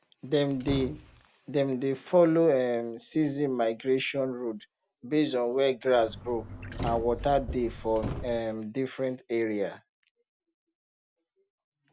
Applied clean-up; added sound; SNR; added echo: none; Slam + Trickle, dribble / Chirp, tweet; 9 dB; none.